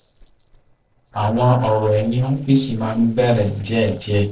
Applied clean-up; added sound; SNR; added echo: neural separator model SepFormer DNS4.